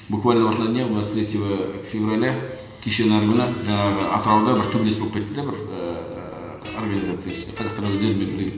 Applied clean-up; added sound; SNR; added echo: none; Guitar; 14 dB; reverberation time 1.1 s.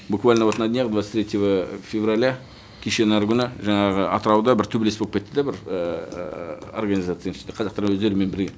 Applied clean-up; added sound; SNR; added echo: none; none; none; none.